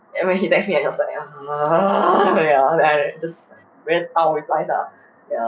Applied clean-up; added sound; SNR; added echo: none; none; none; none.